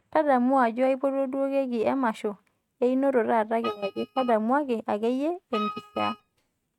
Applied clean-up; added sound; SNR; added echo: neural mask model RNNoise.